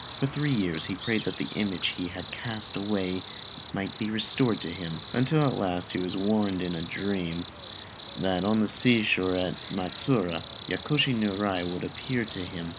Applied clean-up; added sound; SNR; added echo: none; Cricket; 13 dB; none.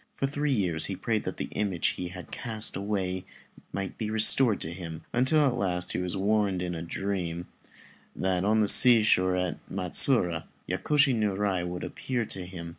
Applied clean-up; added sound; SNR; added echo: none; none; none; none.